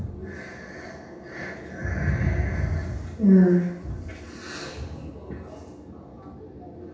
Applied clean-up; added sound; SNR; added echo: none; none; none; reverberation time 0.8 s.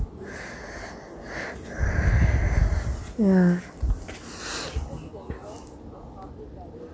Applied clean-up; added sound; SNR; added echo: none; none; none; none.